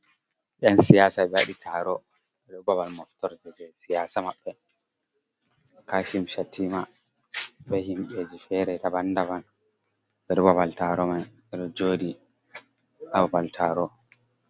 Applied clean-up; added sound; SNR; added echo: none; none; none; none.